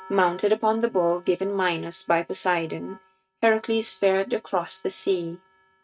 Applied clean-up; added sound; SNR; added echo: neural mask model RNNoise.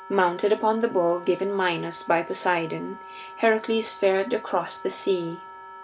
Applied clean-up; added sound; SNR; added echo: none; Wind instrument, woodwind instrument; 17 dB; none.